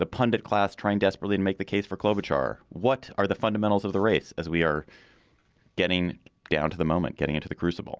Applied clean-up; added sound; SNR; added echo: none; none; none; none.